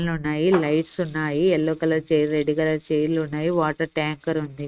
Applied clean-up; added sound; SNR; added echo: neural mask model RNNoise.